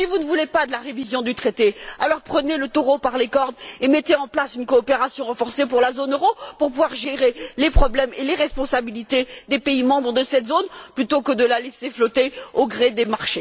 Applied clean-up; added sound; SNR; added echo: none; none; none; none.